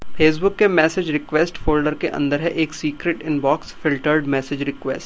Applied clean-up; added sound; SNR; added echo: none; none; none; none.